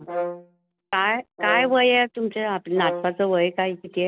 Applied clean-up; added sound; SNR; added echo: none; Brass instrument; 10 dB; none.